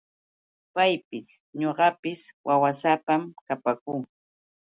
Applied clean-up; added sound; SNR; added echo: none; none; none; none.